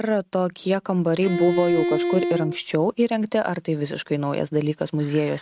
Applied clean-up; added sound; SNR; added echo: neural mask model RNNoise.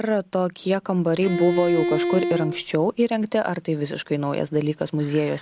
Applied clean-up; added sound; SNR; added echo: none; Bowed string instrument; 3 dB; none.